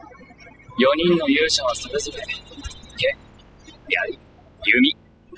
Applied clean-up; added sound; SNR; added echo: classical method spectral subtraction.